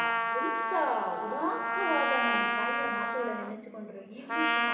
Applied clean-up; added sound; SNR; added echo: none; Trumpet; -4 dB; reverberation time 2.5 s.